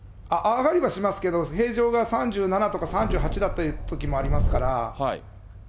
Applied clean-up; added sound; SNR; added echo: none; Subway, metro, underground; 1 dB; none.